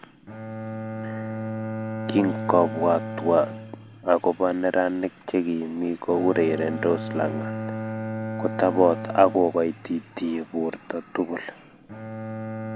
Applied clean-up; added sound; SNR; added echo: none; Bowed string instrument; 9 dB; none.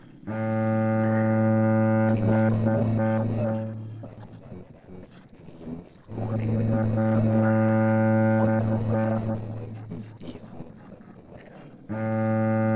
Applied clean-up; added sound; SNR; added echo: neural separator model SepFormer DNS4.